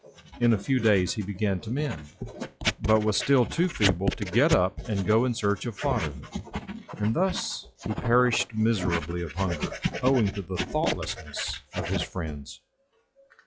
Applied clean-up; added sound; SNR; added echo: classical method log-MMSE.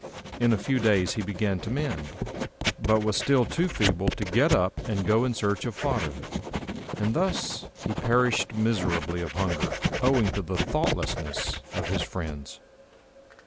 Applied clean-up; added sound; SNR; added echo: none; Writing; 5 dB; none.